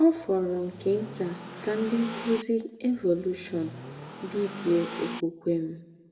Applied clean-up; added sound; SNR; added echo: none; Accelerating, revving, vroom / Car; 11 dB; reverberation time 1.1 s.